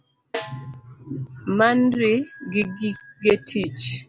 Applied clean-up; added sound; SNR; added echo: none; Snare drum; 16 dB; none.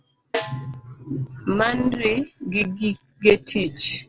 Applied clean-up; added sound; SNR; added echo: neural separator model SepFormer DNS4.